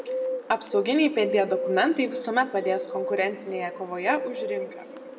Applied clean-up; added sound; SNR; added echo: none; Bird; 6 dB; reverberation time 1.1 s.